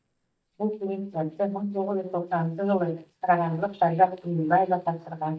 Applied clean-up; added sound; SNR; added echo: neural mask model DeepFilterNet 3.